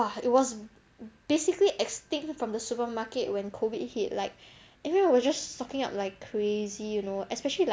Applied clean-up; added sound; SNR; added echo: none; none; none; none.